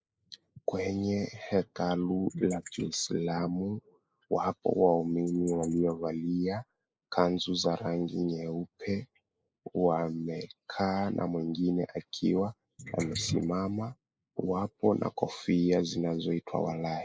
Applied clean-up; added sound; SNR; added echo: neural mask model Resemble Enhance denoiser.